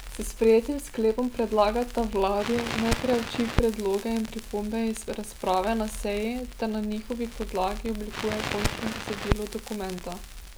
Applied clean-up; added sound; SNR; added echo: none; Crackle; 7 dB; none.